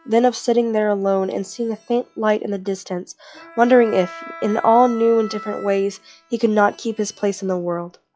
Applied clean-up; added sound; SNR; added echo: classical method log-MMSE.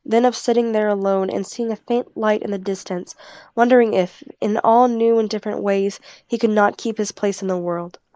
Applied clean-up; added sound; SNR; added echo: neural mask model Resemble Enhance denoiser.